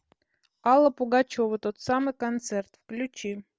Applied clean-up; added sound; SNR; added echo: none; none; none; none.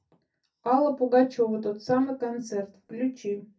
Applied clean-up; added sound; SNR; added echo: none; none; none; reverberation time 0.3 s.